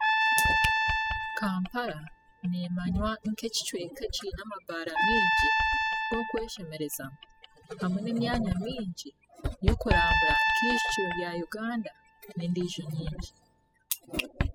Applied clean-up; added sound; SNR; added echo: classical method spectral subtraction.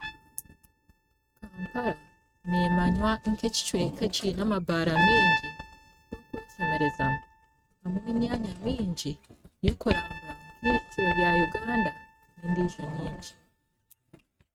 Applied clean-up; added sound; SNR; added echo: neural mask model RNNoise.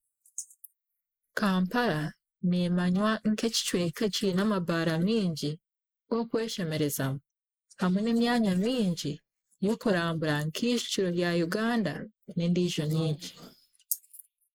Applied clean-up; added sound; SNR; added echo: neural mask model Resemble Enhance denoiser.